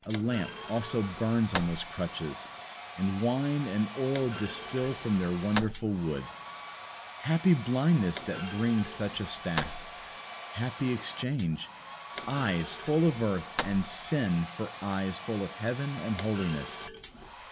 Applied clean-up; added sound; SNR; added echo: none; Thump, thud + Domestic sounds, home sounds; 10 dB; none.